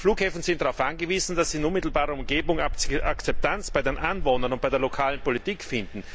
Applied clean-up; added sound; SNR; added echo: none; Engine; 5 dB; none.